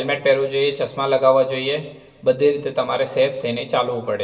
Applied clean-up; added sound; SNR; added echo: none; none; none; reverberation time 1.2 s.